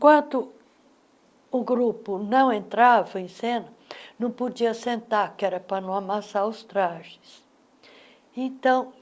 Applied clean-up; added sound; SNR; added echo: none; none; none; none.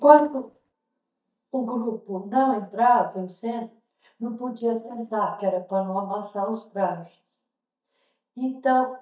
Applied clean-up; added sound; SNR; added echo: neural mask model DeepFilterNet 3.